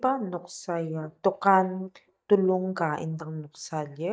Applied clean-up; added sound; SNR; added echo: neural mask model DeepFilterNet 3.